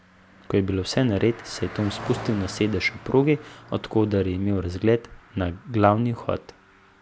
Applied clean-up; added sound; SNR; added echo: none; Car passing by; 18 dB; none.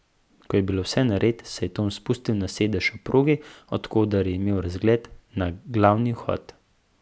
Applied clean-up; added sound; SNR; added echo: none; none; none; none.